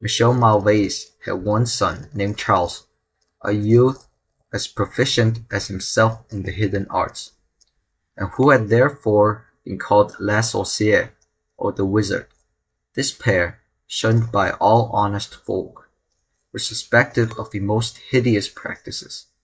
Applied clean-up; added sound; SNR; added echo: neural mask model DeepFilterNet 3.